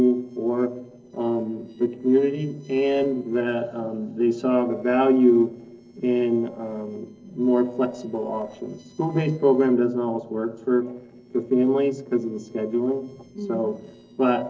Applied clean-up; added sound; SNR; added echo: neural separator model SepFormer DNS4.